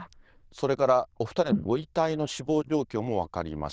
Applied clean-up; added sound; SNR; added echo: neural diffusion model UNIVERSE++.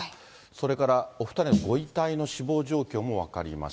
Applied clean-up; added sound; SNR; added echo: none; Snare drum; 4 dB; none.